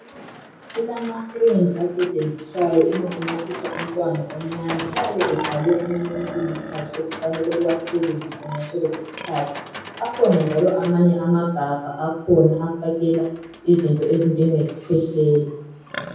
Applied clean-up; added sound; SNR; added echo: none; Livestock, farm animals, working animals; 14 dB; reverberation time 0.9 s.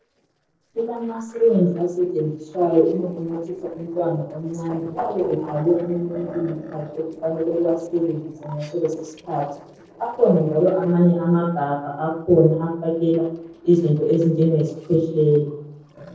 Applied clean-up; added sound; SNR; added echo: neural separator model SepFormer DNS4.